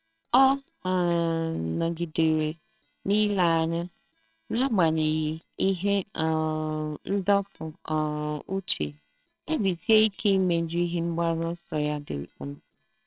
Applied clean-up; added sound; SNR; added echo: neural separator model SepFormer WHAMR!.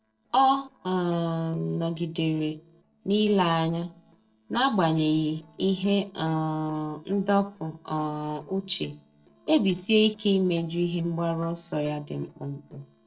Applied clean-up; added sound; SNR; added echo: neural separator model SepFormer DNS4.